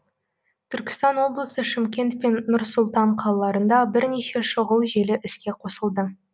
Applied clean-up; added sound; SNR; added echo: none; none; none; none.